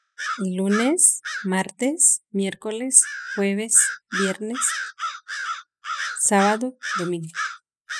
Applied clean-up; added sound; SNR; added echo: classical method spectral subtraction.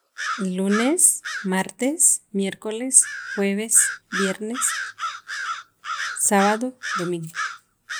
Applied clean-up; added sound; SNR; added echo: none; Bird vocalization, bird call, bird song; 9 dB; none.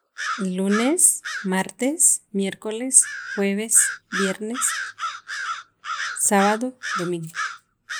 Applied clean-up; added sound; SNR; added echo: neural mask model Resemble Enhance denoiser.